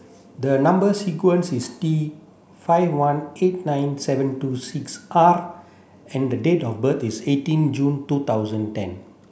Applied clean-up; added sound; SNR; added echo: none; none; none; none.